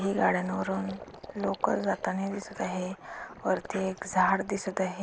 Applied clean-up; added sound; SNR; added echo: none; Gurgling; 17 dB; none.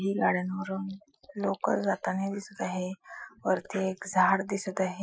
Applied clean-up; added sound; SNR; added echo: classical method Wiener filter.